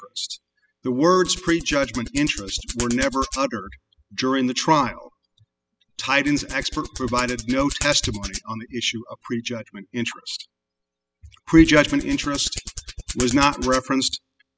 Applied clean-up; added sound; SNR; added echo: classical method spectral subtraction.